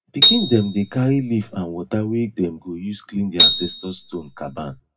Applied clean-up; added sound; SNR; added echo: none; Piano; -3 dB; reverberation time 0.2 s.